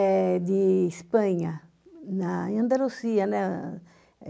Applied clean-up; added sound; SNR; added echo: none; none; none; none.